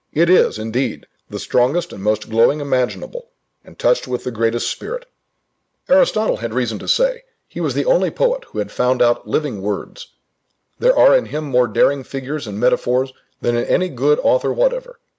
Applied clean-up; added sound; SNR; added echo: none; none; none; none.